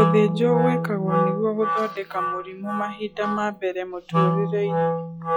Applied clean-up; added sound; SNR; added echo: classical method log-MMSE.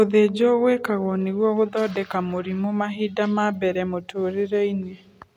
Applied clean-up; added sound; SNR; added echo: none; none; none; none.